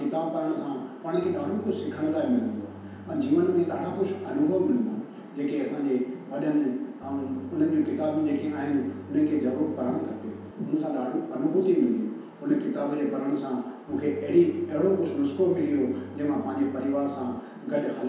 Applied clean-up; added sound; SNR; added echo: none; Organ; 17 dB; reverberation time 1.0 s.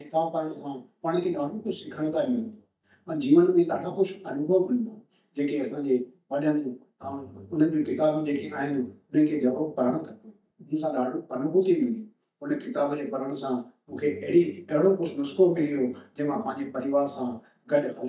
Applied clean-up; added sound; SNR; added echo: neural mask model DeepFilterNet 3.